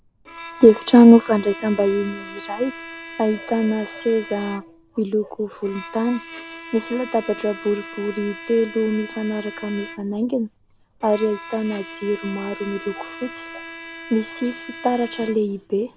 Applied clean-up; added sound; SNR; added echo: none; Bowed string instrument; 16 dB; none.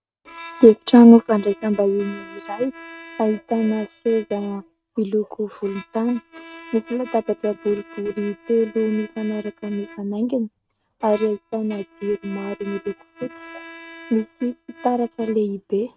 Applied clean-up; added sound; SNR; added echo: neural mask model RNNoise.